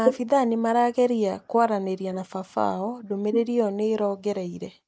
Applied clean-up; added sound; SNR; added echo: neural mask model Resemble Enhance denoiser.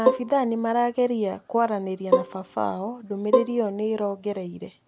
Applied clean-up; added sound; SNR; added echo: none; Bowed string instrument; 0 dB; none.